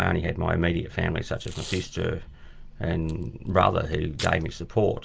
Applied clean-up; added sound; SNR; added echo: none; Packing tape, duct tape; 19 dB; none.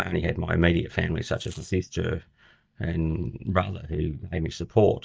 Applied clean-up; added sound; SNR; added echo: neural mask model DeepFilterNet 3.